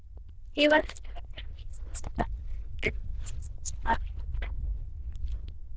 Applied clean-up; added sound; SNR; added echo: neural diffusion model UNIVERSE++.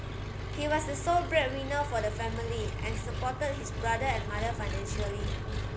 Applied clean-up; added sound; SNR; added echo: none; Engine; 1 dB; none.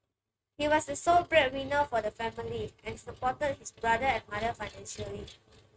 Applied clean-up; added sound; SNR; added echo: neural mask model RNNoise.